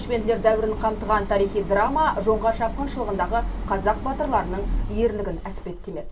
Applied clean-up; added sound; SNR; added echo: none; Idling; 7 dB; reverberation time 0.2 s.